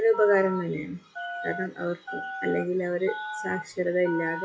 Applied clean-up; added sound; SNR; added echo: classical method WPE with log-MMSE.